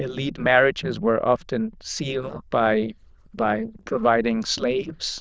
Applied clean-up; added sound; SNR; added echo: neural diffusion model UNIVERSE++.